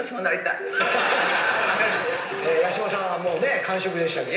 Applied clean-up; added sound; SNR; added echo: none; Ringtone; 13 dB; reverberation time 0.9 s.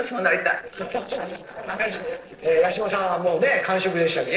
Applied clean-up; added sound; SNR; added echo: neural separator model SepFormer DNS4.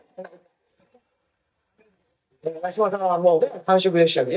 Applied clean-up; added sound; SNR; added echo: neural mask model DeepFilterNet 3.